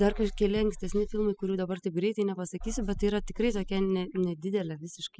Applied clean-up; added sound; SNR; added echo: classical method spectral subtraction.